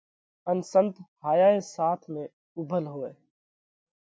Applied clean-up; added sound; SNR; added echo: none; none; none; none.